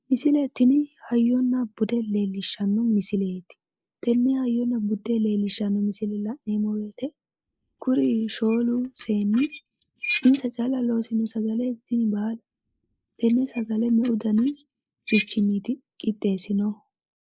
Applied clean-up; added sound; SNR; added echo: neural mask model Resemble Enhance denoiser.